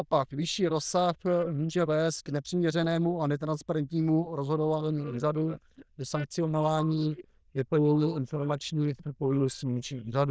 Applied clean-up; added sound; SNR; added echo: neural diffusion model UNIVERSE++.